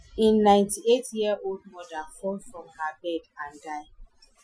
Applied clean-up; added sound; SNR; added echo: classical method Wiener filter.